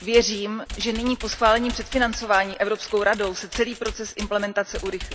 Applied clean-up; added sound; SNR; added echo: none; Computer keyboard; 13 dB; none.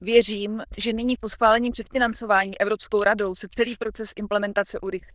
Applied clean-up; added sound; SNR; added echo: neural diffusion model UNIVERSE++.